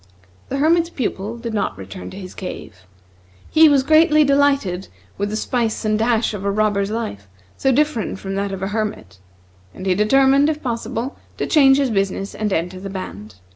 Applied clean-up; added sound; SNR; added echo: none; none; none; none.